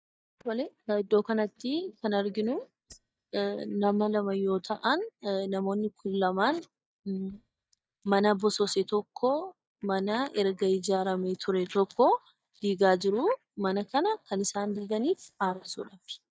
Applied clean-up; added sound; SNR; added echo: neural mask model DeepFilterNet 3.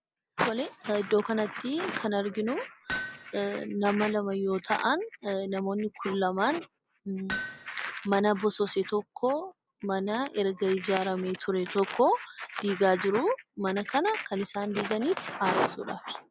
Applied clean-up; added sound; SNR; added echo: none; Hammer; 11 dB; none.